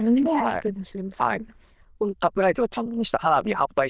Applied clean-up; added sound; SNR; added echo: neural diffusion model UNIVERSE++.